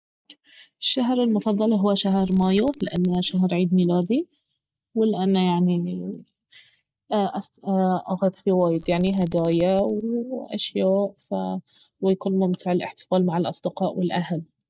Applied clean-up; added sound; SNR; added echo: none; Alarm; 6 dB; none.